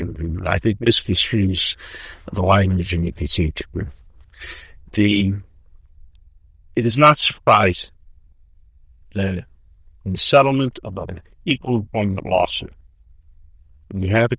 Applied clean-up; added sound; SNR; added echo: neural diffusion model UNIVERSE++.